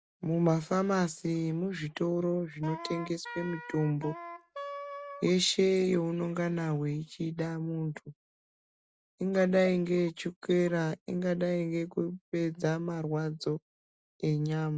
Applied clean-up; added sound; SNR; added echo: none; Wind instrument, woodwind instrument; 11 dB; none.